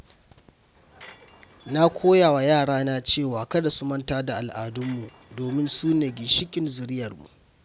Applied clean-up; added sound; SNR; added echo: none; Door / Chime; 19 dB; none.